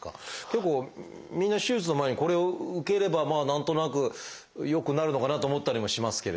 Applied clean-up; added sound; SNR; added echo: none; none; none; none.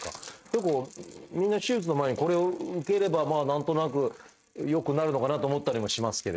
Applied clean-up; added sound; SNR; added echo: neural mask model RNNoise.